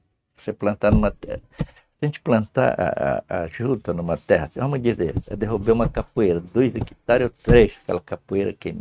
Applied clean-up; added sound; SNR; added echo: neural mask model RNNoise.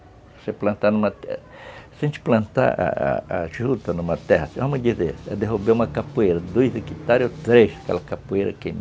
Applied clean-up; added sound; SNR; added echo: none; none; none; none.